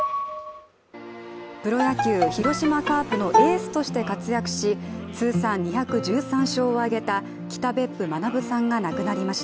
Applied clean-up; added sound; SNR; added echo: none; Bowed string instrument; 1 dB; none.